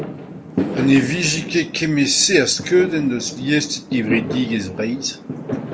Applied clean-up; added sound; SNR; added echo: none; Fireworks; 8 dB; none.